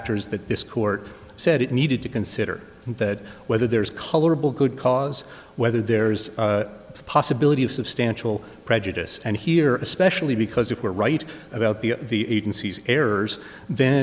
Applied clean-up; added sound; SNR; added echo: none; none; none; none.